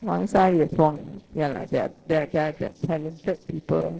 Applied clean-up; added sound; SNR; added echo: neural separator model SepFormer DNS4.